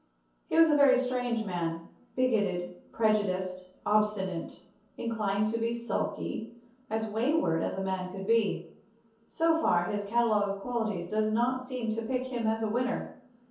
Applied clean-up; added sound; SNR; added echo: none; none; none; reverberation time 0.6 s.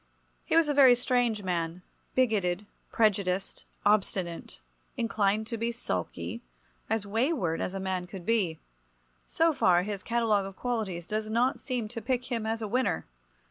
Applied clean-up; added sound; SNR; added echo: none; none; none; none.